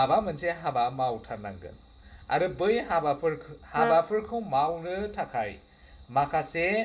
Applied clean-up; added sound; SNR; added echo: none; Brass instrument; 8 dB; reverberation time 0.2 s.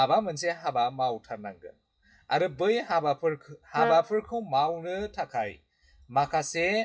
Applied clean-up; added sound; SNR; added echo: classical method WPE with log-MMSE.